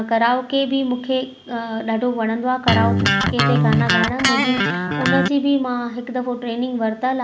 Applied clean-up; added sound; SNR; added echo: none; Electric guitar; -3 dB; none.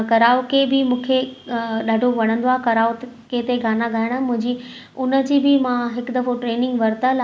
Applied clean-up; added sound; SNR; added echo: none; none; none; none.